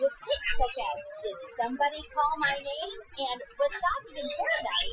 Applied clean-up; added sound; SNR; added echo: classical method Wiener filter.